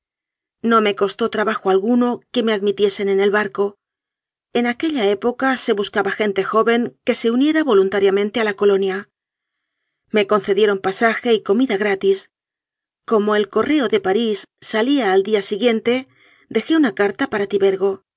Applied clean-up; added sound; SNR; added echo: none; none; none; none.